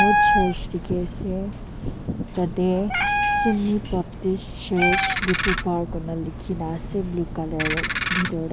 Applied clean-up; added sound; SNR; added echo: none; Meow + Ratchet, pawl; -1 dB; none.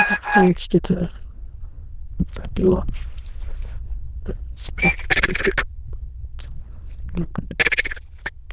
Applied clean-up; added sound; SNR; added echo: neural diffusion model UNIVERSE++.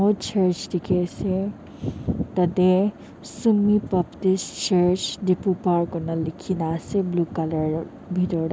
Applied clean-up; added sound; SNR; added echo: none; none; none; none.